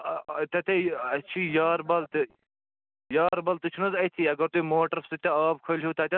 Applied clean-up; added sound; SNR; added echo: none; none; none; none.